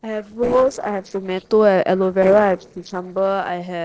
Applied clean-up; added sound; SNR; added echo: neural separator model SepFormer DNS4.